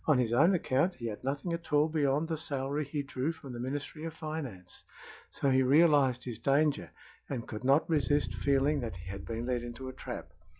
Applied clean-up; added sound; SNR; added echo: classical method log-MMSE.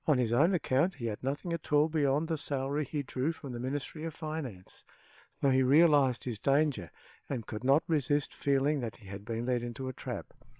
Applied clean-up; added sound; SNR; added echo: neural separator model SepFormer WHAM!.